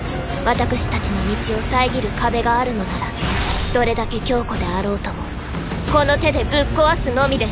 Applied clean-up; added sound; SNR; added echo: none; none; none; none.